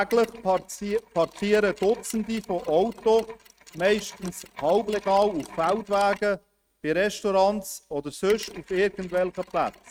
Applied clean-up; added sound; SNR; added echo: neural mask model RNNoise.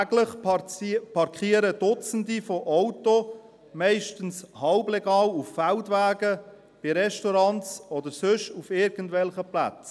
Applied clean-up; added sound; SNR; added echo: none; none; none; none.